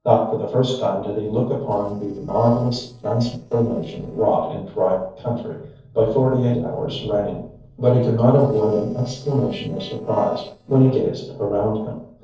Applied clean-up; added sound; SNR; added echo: neural separator model SepFormer DNS4.